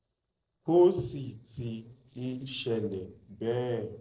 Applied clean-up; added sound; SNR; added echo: neural separator model SepFormer DNS4.